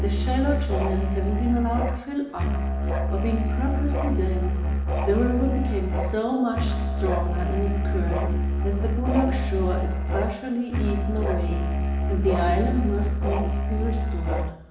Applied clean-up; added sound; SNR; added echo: none; Musical instrument; -3 dB; reverberation time 1.0 s.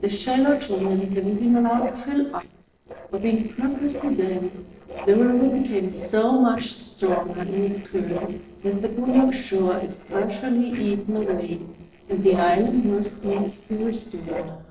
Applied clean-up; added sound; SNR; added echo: neural separator model SepFormer DNS4.